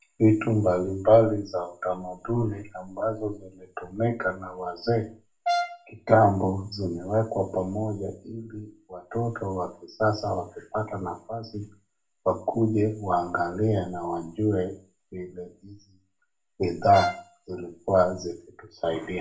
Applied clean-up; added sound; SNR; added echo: none; Brass instrument; 3 dB; reverberation time 0.3 s.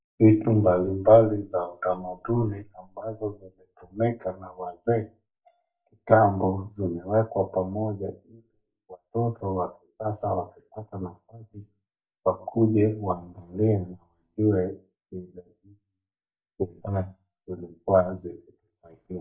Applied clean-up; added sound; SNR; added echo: neural mask model DeepFilterNet 3.